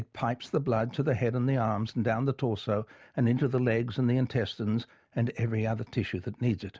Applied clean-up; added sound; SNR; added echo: none; none; none; none.